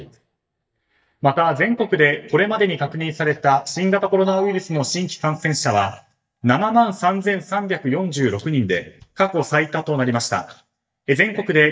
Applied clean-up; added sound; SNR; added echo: neural mask model DeepFilterNet 3.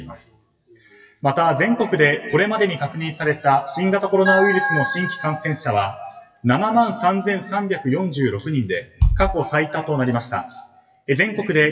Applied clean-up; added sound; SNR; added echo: classical method WPE with log-MMSE.